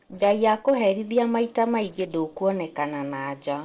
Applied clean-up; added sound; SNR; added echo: neural separator model SepFormer DNS4.